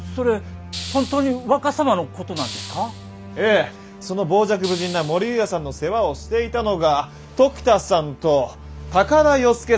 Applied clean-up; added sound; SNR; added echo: none; Hiss; 16 dB; none.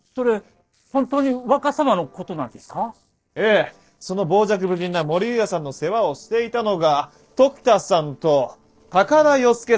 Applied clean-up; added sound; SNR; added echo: neural separator model SepFormer DNS4.